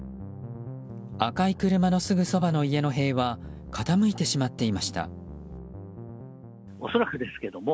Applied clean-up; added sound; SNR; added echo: none; none; none; none.